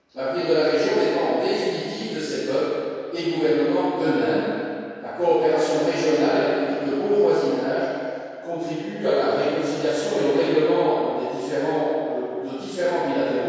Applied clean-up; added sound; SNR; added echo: none; none; none; reverberation time 2.2 s.